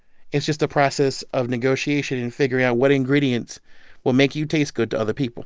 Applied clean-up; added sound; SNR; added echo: none; none; none; none.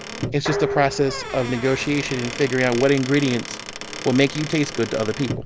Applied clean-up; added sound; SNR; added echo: none; Squeak / Wood + Dishes, pots, and pans; 9 dB; none.